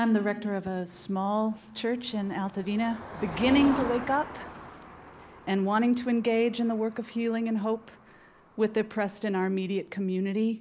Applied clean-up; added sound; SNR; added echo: none; Motor vehicle (road); 15 dB; none.